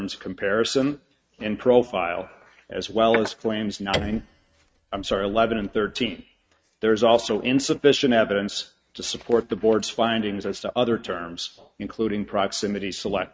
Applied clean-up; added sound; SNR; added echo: neural mask model RNNoise.